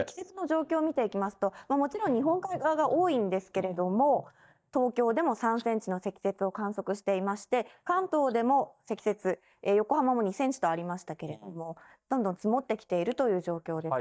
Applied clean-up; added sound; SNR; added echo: neural mask model DeepFilterNet 3.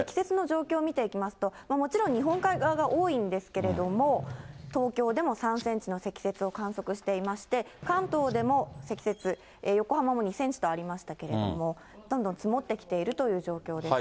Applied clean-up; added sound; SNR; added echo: none; Fireworks; 14 dB; none.